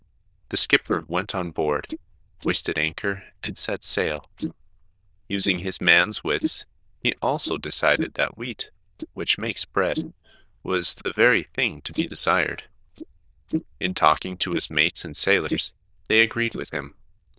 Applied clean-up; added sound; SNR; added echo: neural diffusion model UNIVERSE++.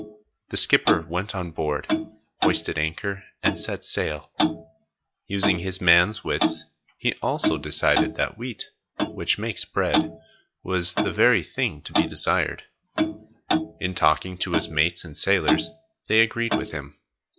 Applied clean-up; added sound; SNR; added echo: classical method log-MMSE.